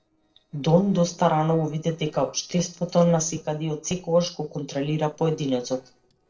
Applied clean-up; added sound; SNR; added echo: neural separator model SepFormer DNS4.